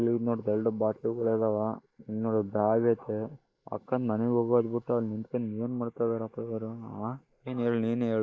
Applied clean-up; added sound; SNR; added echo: neural mask model Resemble Enhance denoiser.